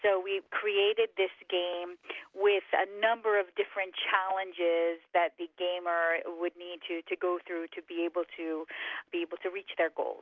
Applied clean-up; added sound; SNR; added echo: none; none; none; none.